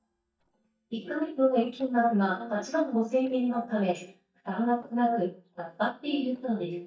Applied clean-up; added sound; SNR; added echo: neural mask model DeepFilterNet 3.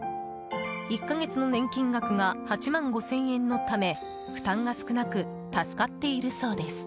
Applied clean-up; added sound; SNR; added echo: none; none; none; none.